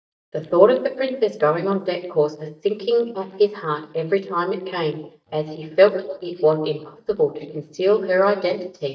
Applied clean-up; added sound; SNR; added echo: neural mask model DeepFilterNet 3.